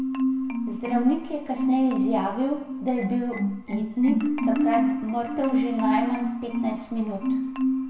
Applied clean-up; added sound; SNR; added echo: none; Marimba, xylophone; -1 dB; reverberation time 0.9 s.